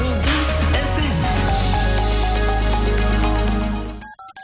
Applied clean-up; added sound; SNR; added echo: none; Clapping; 16 dB; none.